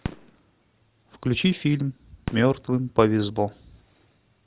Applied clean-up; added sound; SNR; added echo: none; Fireworks; 16 dB; none.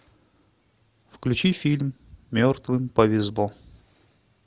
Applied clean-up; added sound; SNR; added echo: none; none; none; none.